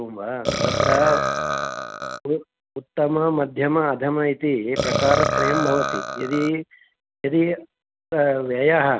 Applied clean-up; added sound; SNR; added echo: none; Burping, eructation; 2 dB; none.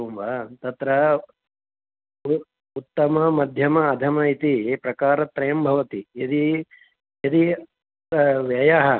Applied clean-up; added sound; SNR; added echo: none; none; none; none.